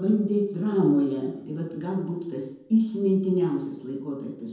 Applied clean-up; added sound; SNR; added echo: none; none; none; reverberation time 0.9 s.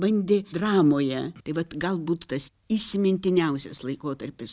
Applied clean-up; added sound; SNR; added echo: none; none; none; none.